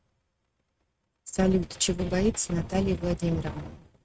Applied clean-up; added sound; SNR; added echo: neural mask model RNNoise.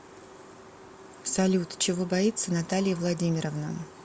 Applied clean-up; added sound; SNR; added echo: none; none; none; none.